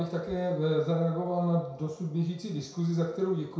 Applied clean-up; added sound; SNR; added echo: none; none; none; reverberation time 0.6 s.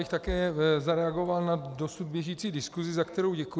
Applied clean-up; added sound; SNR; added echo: none; none; none; none.